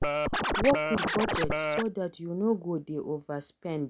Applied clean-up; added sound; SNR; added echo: none; Scratching (performance technique); -2 dB; none.